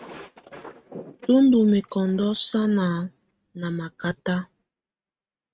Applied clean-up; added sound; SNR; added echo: neural mask model RNNoise.